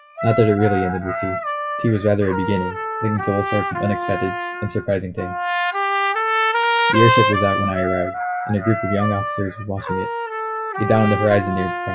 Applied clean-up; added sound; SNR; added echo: classical method WPE with log-MMSE.